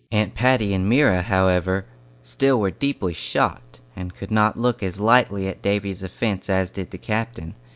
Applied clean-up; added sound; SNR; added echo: none; none; none; none.